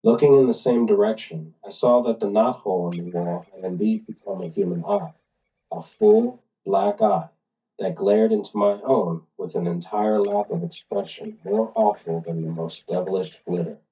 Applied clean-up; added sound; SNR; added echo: neural mask model DeepFilterNet 3.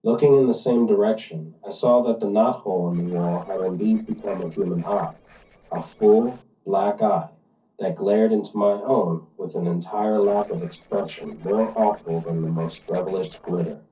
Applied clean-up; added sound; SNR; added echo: neural separator model SepFormer DNS4.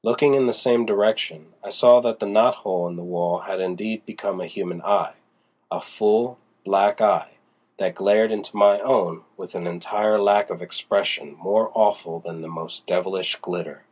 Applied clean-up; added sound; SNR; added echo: none; none; none; none.